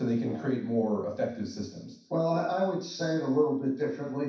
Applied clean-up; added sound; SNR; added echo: none; Brass instrument; 18 dB; reverberation time 0.6 s.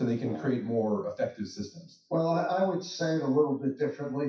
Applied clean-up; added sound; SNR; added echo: classical method WPE with log-MMSE.